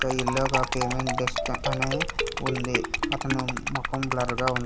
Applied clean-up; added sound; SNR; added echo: none; Liquid + Marimba, xylophone; -1 dB; none.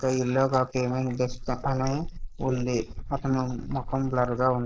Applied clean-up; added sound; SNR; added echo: neural mask model Resemble Enhance denoiser.